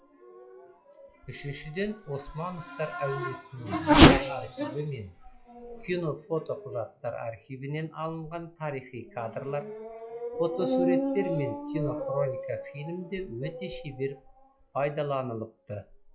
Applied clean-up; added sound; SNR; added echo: classical method log-MMSE.